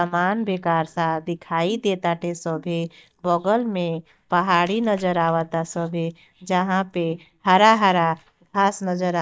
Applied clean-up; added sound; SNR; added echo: neural mask model DeepFilterNet 3.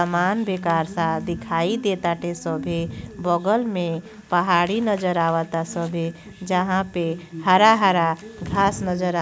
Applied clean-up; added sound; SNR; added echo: none; none; none; none.